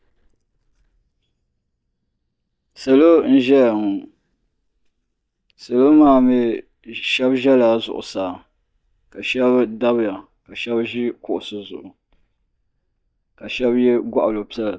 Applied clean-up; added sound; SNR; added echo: neural mask model DeepFilterNet 3.